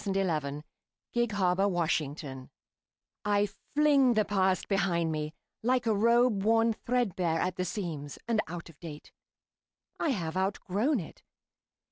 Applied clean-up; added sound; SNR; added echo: none; none; none; none.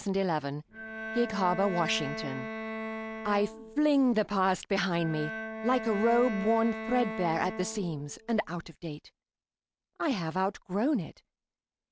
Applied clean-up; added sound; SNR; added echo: none; Bowed string instrument; 8 dB; none.